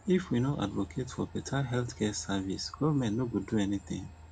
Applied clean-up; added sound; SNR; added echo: none; Train; 18 dB; none.